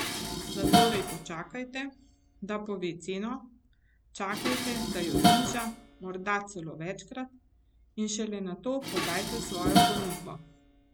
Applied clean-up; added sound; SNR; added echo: none; Dishes, pots, and pans; -4 dB; none.